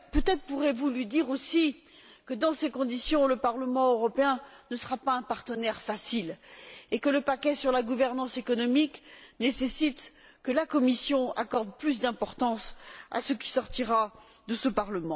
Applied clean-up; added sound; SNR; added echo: none; none; none; none.